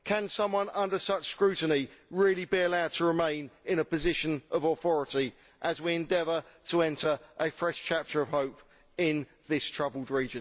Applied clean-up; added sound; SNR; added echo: none; none; none; none.